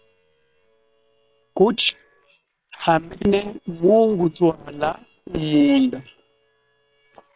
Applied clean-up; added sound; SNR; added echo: neural separator model SepFormer WHAM!.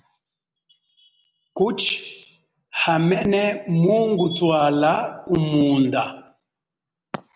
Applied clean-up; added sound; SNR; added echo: none; none; none; none.